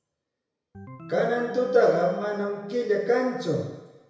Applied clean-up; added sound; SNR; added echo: none; Organ; 18 dB; reverberation time 1.0 s.